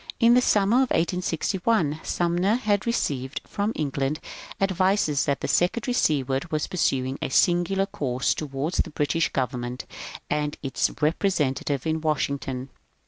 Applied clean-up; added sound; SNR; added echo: none; none; none; none.